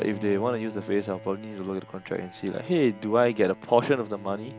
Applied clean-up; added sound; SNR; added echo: none; Bowed string instrument; 16 dB; none.